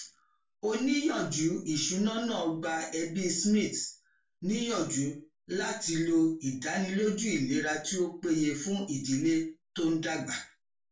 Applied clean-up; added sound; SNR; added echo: none; none; none; reverberation time 0.3 s.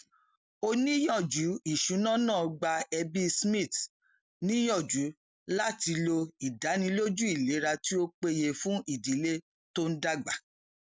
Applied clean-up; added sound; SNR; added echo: none; none; none; none.